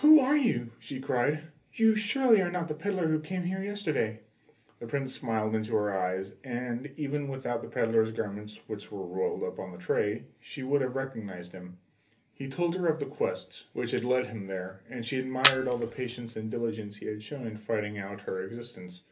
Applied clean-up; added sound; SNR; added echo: none; Camera; -3 dB; reverberation time 0.3 s.